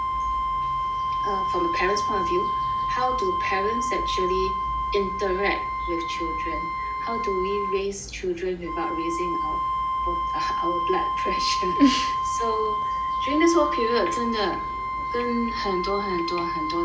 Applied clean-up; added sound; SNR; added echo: none; Wind instrument, woodwind instrument; -1 dB; none.